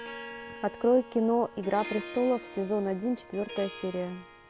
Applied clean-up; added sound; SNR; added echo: none; Harp; 14 dB; none.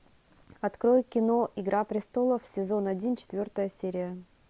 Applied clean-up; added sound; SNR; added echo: none; none; none; none.